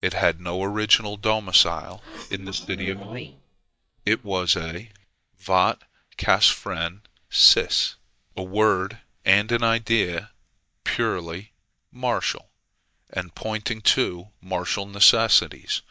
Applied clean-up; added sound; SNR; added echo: neural mask model DeepFilterNet 3.